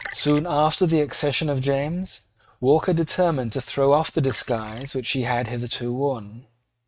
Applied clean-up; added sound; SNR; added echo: neural mask model RNNoise.